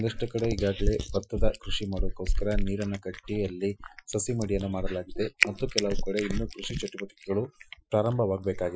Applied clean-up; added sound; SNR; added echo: classical method Wiener filter.